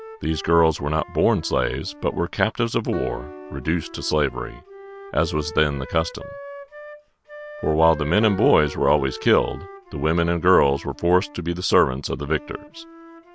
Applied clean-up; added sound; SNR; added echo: none; Wind instrument, woodwind instrument + Guitar; 17 dB; none.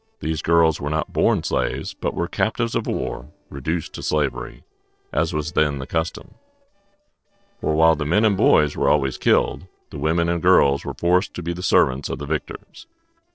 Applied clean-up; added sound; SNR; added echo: neural separator model SepFormer DNS4.